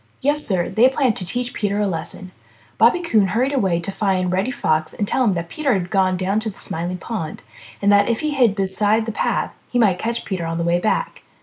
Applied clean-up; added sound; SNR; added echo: neural mask model Resemble Enhance denoiser.